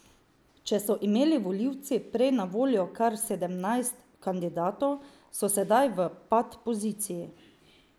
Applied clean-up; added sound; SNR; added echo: none; none; none; none.